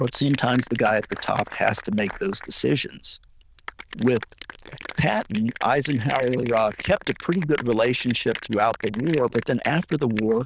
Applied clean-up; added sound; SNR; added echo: neural diffusion model UNIVERSE++.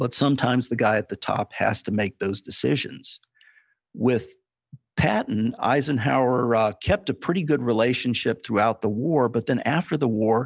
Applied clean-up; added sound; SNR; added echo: none; none; none; none.